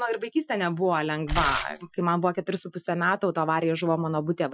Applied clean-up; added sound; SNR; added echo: classical method Wiener filter.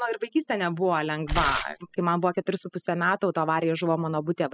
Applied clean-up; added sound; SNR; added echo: classical method spectral subtraction.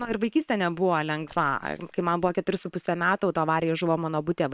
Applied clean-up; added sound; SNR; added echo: neural separator model SepFormer WHAM!.